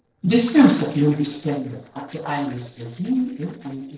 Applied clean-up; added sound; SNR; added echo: neural separator model SepFormer DNS4.